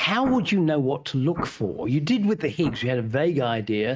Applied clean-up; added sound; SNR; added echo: neural mask model RNNoise.